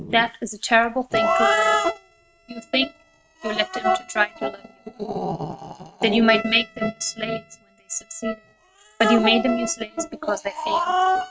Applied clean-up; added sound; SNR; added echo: neural mask model RNNoise.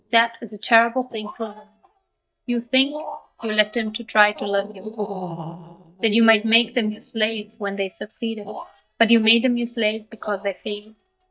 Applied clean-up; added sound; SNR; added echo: neural mask model DeepFilterNet 3.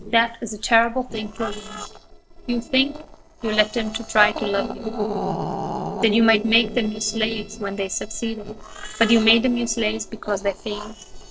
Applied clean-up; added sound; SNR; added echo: neural separator model SepFormer DNS4.